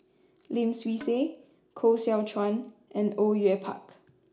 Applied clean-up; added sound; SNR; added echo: none; Percussion; 19 dB; reverberation time 0.4 s.